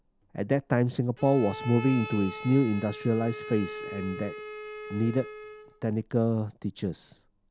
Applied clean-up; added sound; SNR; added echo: none; Bowed string instrument; 13 dB; none.